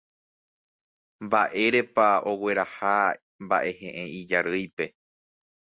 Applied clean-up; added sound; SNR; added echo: none; none; none; none.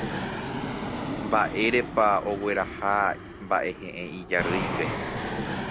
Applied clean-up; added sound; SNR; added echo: none; Fixed-wing aircraft, airplane; 5 dB; none.